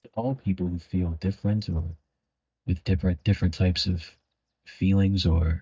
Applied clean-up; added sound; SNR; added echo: neural mask model DeepFilterNet 3.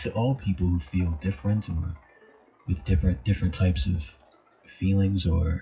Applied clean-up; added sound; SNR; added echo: classical method WPE with log-MMSE.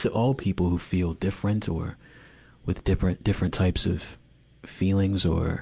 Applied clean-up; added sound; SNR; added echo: none; none; none; none.